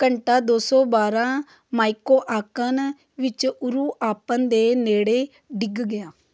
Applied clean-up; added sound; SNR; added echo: none; none; none; none.